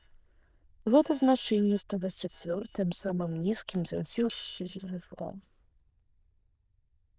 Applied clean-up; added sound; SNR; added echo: neural diffusion model UNIVERSE++.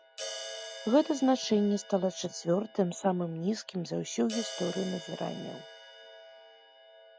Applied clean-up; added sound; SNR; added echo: none; Crash cymbal; 14 dB; none.